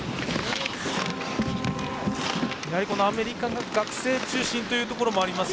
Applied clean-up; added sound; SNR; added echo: none; Keyboard (musical); 12 dB; none.